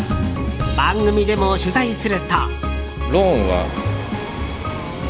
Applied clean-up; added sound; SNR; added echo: none; none; none; none.